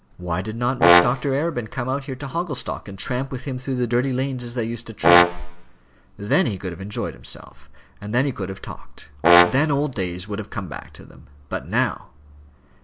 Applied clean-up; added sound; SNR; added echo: none; Brass instrument; -3 dB; none.